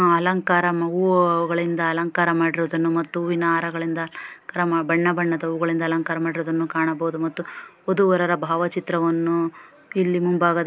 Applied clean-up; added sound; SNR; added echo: none; none; none; none.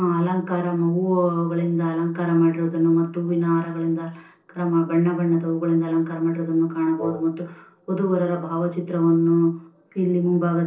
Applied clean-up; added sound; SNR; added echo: neural separator model SepFormer DNS4.